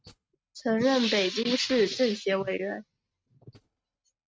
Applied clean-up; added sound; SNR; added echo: neural mask model RNNoise.